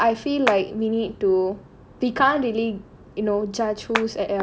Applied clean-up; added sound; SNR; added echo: none; Clapping; 4 dB; none.